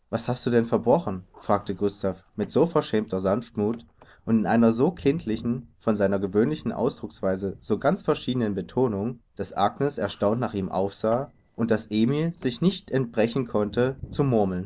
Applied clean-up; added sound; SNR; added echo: neural separator model SepFormer DNS4.